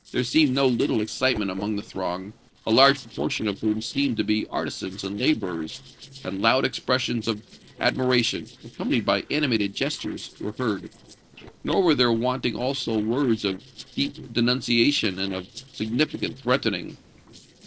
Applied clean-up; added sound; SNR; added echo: neural separator model SepFormer DNS4.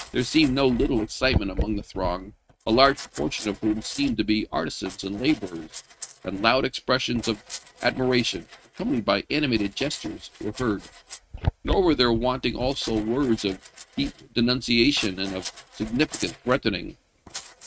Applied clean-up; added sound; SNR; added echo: neural mask model RNNoise.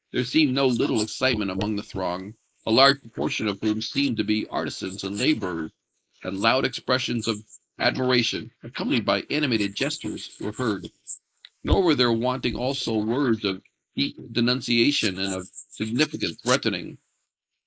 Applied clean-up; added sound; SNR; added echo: neural mask model Resemble Enhance denoiser.